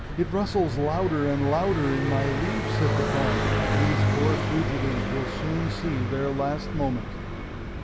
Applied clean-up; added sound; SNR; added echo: none; Car passing by; -1 dB; none.